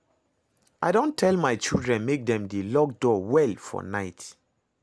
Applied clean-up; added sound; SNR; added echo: none; none; none; none.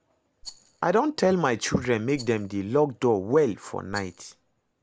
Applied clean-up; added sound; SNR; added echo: none; Rattle; 19 dB; none.